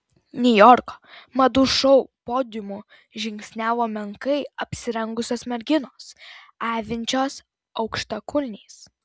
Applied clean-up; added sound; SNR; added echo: none; none; none; none.